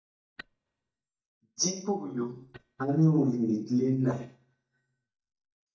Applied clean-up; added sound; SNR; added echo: neural mask model DeepFilterNet 3.